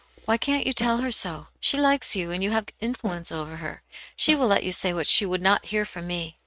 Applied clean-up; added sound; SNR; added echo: neural mask model RNNoise.